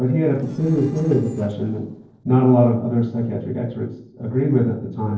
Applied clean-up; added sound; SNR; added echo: neural separator model SepFormer DNS4.